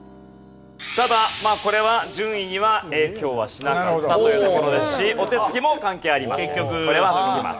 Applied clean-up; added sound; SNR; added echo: none; none; none; none.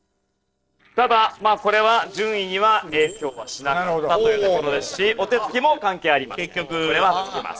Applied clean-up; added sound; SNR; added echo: neural separator model SepFormer DNS4.